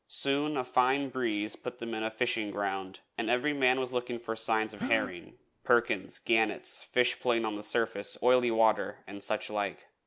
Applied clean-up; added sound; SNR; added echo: none; Gasp; 13 dB; none.